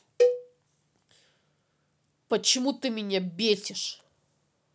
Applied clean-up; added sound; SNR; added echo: none; Cowbell; -2 dB; none.